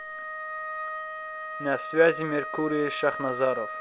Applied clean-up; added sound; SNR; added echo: none; Wind instrument, woodwind instrument; 7 dB; none.